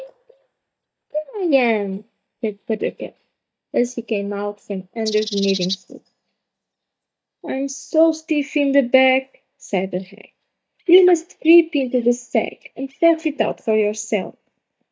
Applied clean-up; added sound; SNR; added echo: neural mask model DeepFilterNet 3.